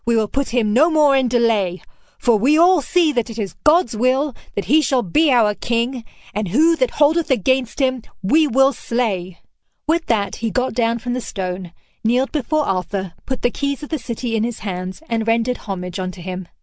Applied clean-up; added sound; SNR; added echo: none; none; none; none.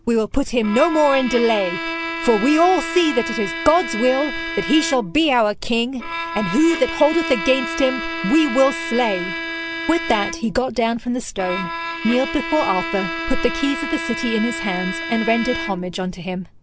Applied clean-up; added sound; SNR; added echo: none; Bowed string instrument; 7 dB; none.